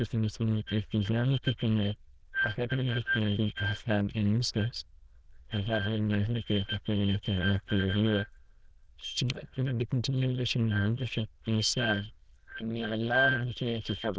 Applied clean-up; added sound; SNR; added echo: neural diffusion model UNIVERSE++.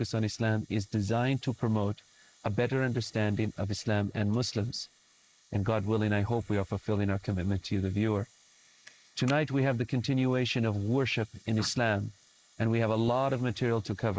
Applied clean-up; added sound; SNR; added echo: neural mask model Resemble Enhance denoiser.